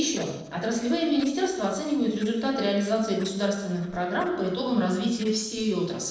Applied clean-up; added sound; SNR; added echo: neural separator model SepFormer DNS4.